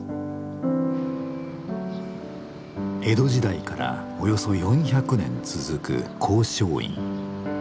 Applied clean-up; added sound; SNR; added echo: none; none; none; none.